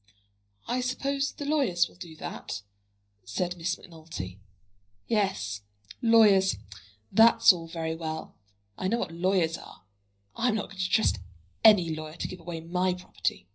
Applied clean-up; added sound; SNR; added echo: none; none; none; reverberation time 0.5 s.